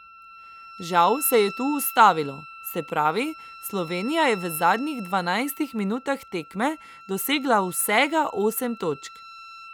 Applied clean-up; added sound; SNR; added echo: none; Wind instrument, woodwind instrument; 17 dB; none.